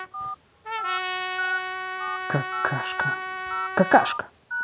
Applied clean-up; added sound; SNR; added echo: none; Trumpet + Telephone; 2 dB; none.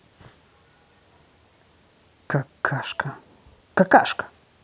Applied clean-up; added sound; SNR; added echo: none; none; none; none.